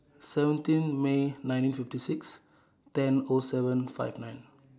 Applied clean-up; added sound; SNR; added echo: none; none; none; none.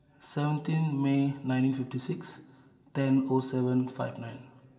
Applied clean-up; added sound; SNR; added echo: none; none; none; reverberation time 2.1 s.